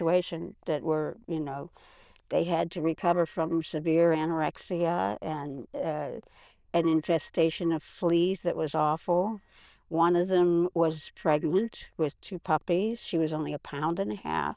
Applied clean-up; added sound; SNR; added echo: neural diffusion model UNIVERSE++.